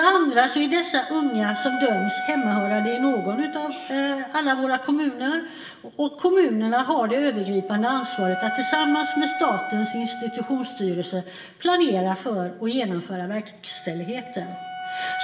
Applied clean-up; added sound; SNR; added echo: none; Wind instrument, woodwind instrument; 10 dB; reverberation time 0.9 s.